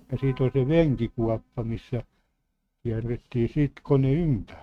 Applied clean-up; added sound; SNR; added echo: neural mask model RNNoise.